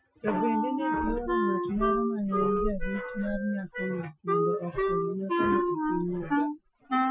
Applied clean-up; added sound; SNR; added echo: classical method Wiener filter.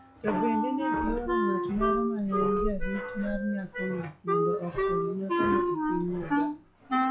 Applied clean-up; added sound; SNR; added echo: classical method log-MMSE.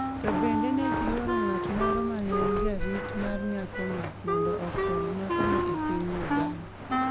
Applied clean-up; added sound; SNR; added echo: none; Wind instrument, woodwind instrument + Walk, footsteps; -3 dB; none.